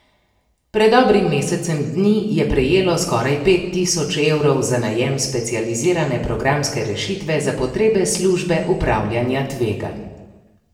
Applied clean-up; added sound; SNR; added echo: none; none; none; reverberation time 1.0 s.